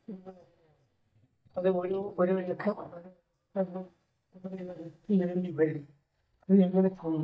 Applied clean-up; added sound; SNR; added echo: neural mask model DeepFilterNet 3.